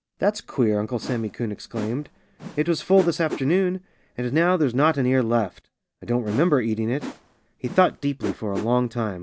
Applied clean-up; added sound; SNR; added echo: none; Whoosh, swoosh, swish; 14 dB; none.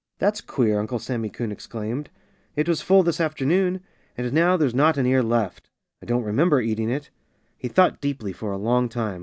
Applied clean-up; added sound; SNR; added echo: none; none; none; none.